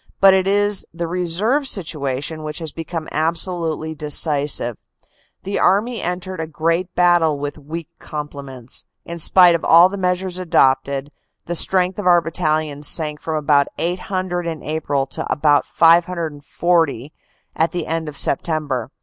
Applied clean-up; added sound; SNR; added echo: none; none; none; none.